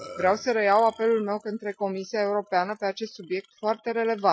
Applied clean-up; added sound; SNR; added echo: classical method Wiener filter.